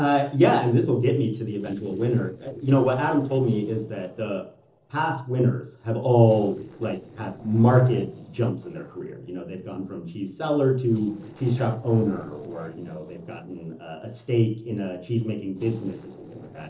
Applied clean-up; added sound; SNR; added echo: neural separator model SepFormer DNS4.